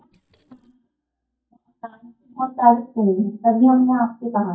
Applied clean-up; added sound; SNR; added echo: neural mask model DeepFilterNet 3.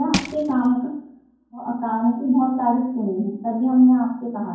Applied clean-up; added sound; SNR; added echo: none; Crushing; 7 dB; reverberation time 0.9 s.